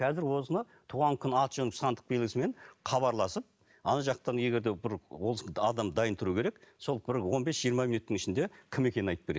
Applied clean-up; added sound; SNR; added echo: none; none; none; none.